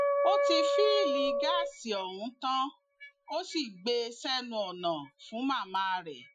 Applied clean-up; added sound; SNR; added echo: classical method Wiener filter.